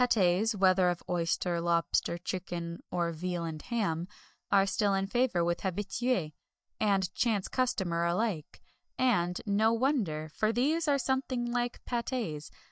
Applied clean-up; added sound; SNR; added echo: neural mask model DeepFilterNet 3.